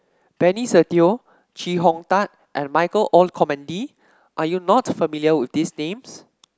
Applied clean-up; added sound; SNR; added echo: none; none; none; none.